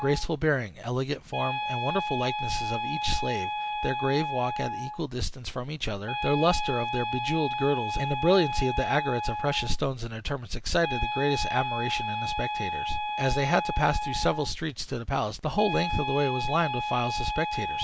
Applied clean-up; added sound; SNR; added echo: none; Wind instrument, woodwind instrument; 4 dB; none.